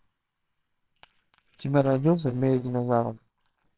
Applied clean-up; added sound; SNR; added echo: neural separator model SepFormer WHAMR!.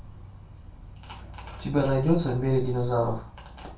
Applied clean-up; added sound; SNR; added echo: none; Insect; 16 dB; reverberation time 0.3 s.